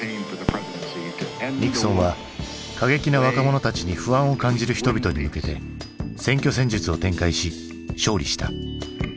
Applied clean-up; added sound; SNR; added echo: none; Fireworks; 11 dB; none.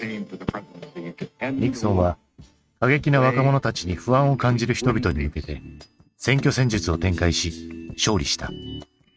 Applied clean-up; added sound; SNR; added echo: neural mask model RNNoise.